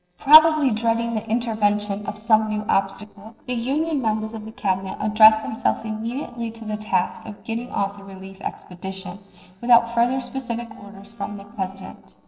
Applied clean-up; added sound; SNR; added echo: neural separator model SepFormer DNS4.